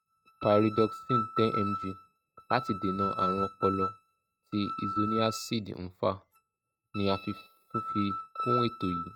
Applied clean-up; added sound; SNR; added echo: neural mask model RNNoise.